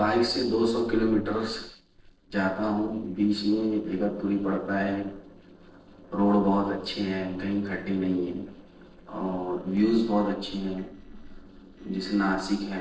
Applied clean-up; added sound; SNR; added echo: neural separator model SepFormer DNS4.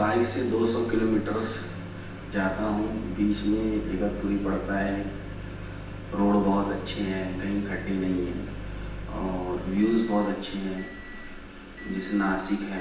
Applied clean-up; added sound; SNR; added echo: none; Microwave oven; 10 dB; reverberation time 0.9 s.